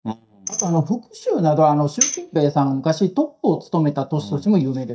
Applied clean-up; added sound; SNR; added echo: neural mask model DeepFilterNet 3.